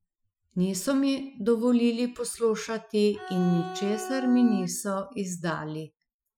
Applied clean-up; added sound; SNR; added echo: classical method Wiener filter.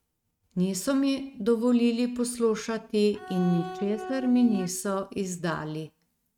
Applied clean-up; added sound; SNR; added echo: neural mask model RNNoise.